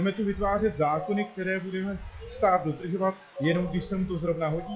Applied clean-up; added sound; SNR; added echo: classical method log-MMSE.